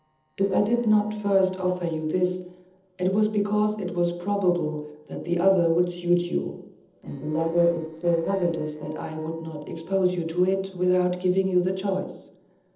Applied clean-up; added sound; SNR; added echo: neural separator model SepFormer DNS4.